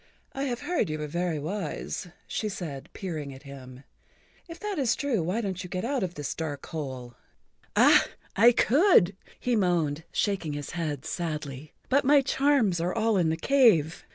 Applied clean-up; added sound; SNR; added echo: none; none; none; none.